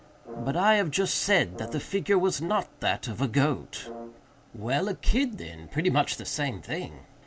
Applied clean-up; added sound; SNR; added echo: none; Brass instrument; 17 dB; none.